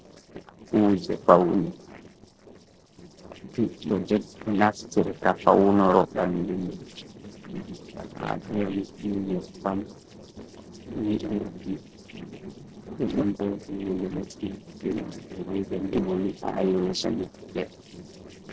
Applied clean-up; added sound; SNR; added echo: neural separator model SepFormer DNS4.